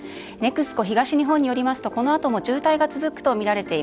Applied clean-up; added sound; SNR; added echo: none; none; none; none.